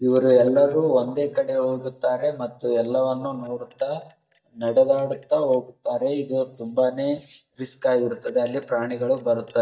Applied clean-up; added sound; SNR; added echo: neural mask model DeepFilterNet 3.